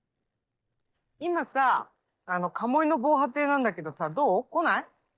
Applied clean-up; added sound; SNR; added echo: neural mask model DeepFilterNet 3.